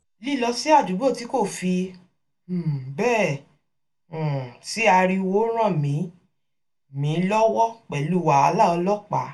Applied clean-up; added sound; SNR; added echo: none; none; none; reverberation time 0.2 s.